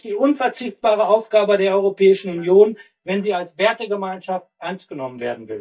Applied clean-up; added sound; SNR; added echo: neural mask model DeepFilterNet 3.